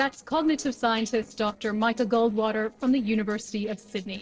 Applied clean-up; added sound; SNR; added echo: neural separator model SepFormer DNS4.